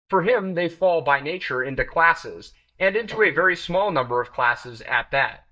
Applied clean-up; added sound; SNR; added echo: neural mask model DeepFilterNet 3.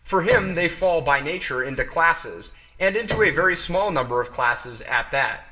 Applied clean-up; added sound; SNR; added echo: none; Piano; 13 dB; reverberation time 0.7 s.